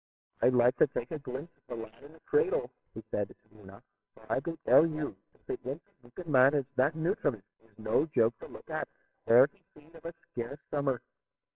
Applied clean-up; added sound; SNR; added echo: neural separator model SepFormer WHAMR!.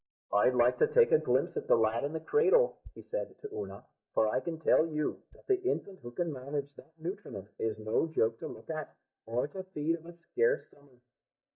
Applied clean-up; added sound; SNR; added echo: neural mask model DeepFilterNet 3.